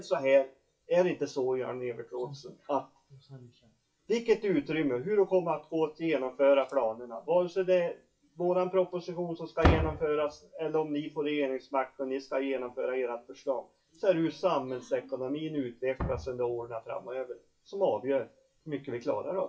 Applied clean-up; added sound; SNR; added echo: classical method WPE with log-MMSE.